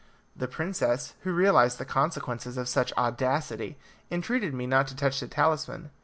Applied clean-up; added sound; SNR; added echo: none; none; none; none.